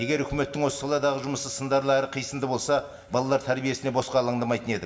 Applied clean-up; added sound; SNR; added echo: none; Chink, clink; 20 dB; reverberation time 0.7 s.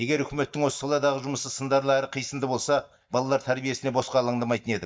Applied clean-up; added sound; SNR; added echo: neural mask model DeepFilterNet 3.